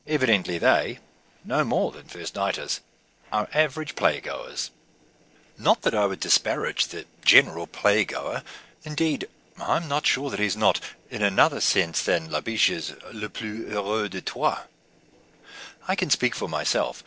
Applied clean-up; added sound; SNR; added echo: neural separator model SepFormer DNS4.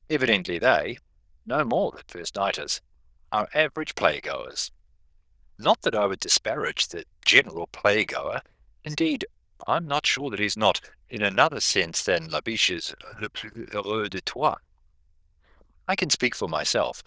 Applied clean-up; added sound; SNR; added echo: neural diffusion model UNIVERSE++.